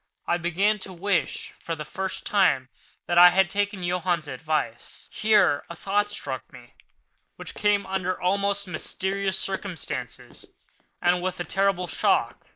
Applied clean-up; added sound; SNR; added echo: neural mask model Resemble Enhance denoiser.